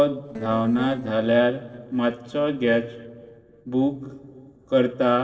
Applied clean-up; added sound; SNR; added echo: neural separator model SepFormer DNS4.